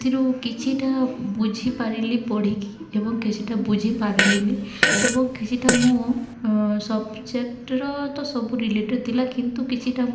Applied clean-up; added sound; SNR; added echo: none; Fart; 0 dB; reverberation time 0.8 s.